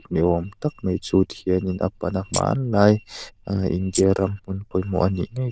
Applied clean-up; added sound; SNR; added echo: neural diffusion model UNIVERSE++.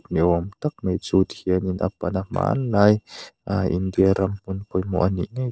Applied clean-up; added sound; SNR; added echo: neural separator model SepFormer DNS4.